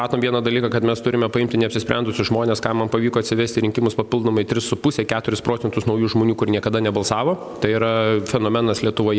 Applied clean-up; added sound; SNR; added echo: none; none; none; none.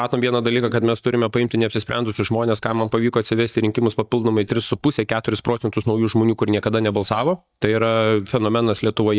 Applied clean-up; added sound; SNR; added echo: neural mask model DeepFilterNet 3.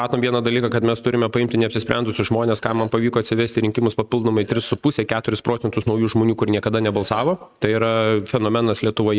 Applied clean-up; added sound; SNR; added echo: neural mask model RNNoise.